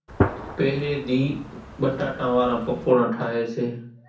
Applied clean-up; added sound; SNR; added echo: none; Gunshot, gunfire; 7 dB; reverberation time 0.6 s.